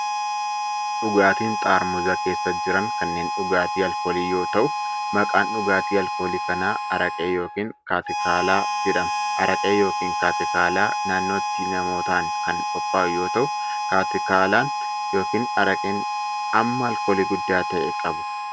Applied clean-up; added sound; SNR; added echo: none; Harmonica; 2 dB; none.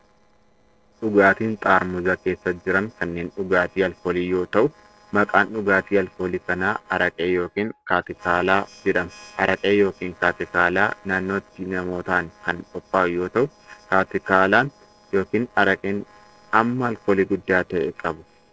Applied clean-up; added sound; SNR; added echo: neural separator model SepFormer DNS4.